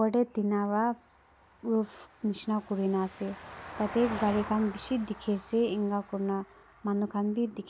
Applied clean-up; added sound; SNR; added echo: none; Vehicle; 16 dB; none.